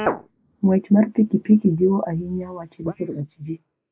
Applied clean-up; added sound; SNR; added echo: neural mask model Resemble Enhance denoiser.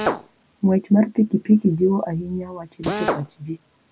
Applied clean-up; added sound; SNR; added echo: none; Drill; 9 dB; none.